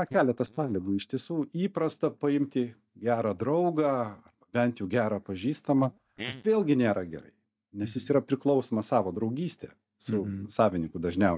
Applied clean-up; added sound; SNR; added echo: neural mask model DeepFilterNet 3.